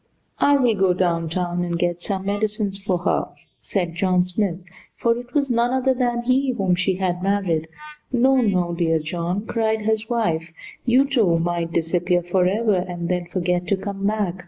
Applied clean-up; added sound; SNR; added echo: neural mask model Resemble Enhance denoiser.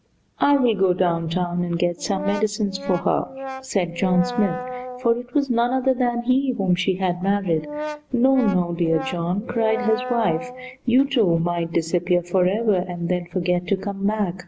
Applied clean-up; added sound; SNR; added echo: none; Brass instrument; 10 dB; none.